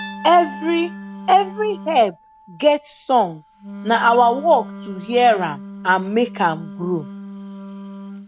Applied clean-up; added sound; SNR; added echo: none; Piano + Wind instrument, woodwind instrument; 15 dB; none.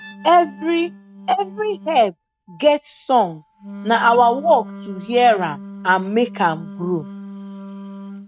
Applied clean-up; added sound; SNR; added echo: neural mask model RNNoise.